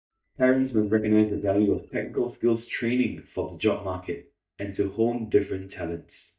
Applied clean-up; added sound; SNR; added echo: neural mask model DeepFilterNet 3.